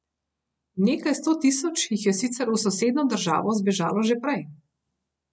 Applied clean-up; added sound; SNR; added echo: none; none; none; none.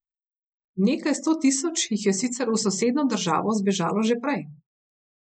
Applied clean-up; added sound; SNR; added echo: neural mask model Resemble Enhance denoiser.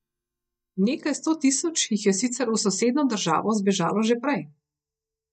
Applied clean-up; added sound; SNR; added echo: neural mask model DeepFilterNet 3.